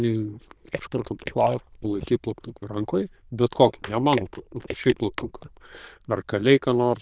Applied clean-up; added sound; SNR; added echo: neural diffusion model UNIVERSE++.